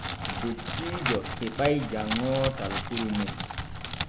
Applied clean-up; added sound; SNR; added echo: none; Crackle; 0 dB; none.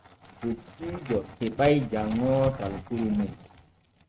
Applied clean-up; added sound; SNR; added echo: neural mask model RNNoise.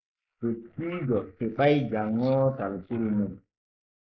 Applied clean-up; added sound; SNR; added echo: neural mask model Resemble Enhance denoiser.